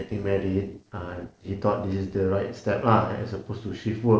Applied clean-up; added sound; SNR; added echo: neural separator model SepFormer DNS4.